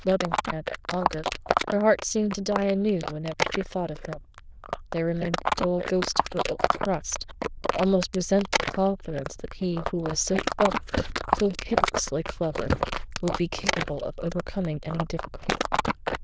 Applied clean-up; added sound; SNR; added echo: neural diffusion model UNIVERSE++.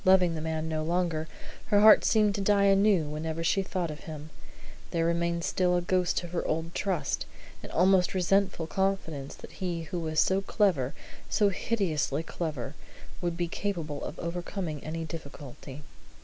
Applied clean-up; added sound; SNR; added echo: none; none; none; none.